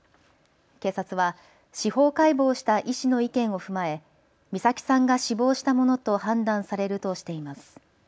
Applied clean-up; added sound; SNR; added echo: none; none; none; none.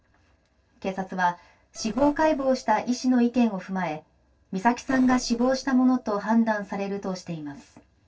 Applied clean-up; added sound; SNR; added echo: neural separator model SepFormer DNS4.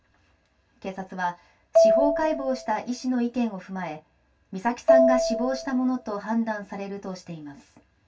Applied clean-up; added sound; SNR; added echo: none; Marimba, xylophone; -3 dB; reverberation time 0.1 s.